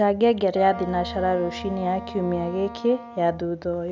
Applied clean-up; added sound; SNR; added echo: none; Wind instrument, woodwind instrument; 14 dB; none.